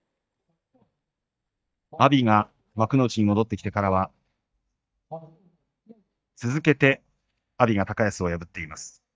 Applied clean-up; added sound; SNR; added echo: neural mask model DeepFilterNet 3.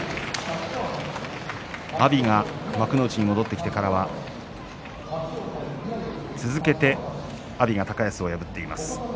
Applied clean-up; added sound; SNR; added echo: none; none; none; none.